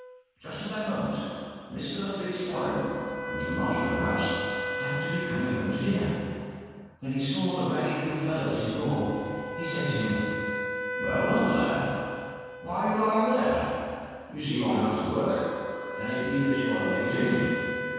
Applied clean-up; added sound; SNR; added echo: none; Wind instrument, woodwind instrument; 7 dB; reverberation time 2.1 s.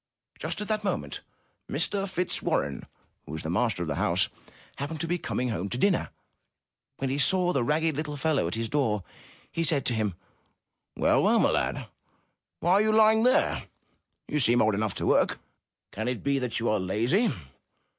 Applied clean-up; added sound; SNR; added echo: none; none; none; none.